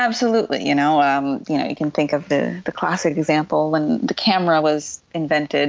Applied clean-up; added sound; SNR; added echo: none; none; none; none.